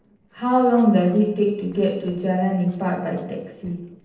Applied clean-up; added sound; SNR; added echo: neural separator model SepFormer DNS4.